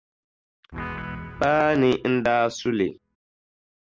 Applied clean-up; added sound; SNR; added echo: none; Guitar; 13 dB; none.